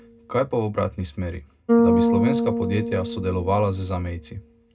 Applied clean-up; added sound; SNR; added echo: none; Bass guitar; -1 dB; reverberation time 0.2 s.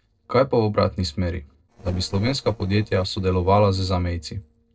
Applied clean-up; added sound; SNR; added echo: neural separator model SepFormer DNS4.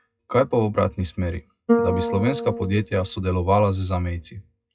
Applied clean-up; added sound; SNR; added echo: classical method WPE with log-MMSE.